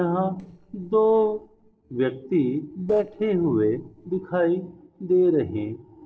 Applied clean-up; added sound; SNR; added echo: neural separator model SepFormer DNS4.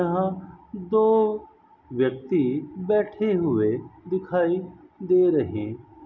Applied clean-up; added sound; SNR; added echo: none; none; none; none.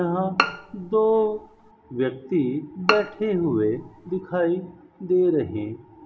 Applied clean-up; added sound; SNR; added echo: none; Bowed string instrument; 5 dB; reverberation time 0.3 s.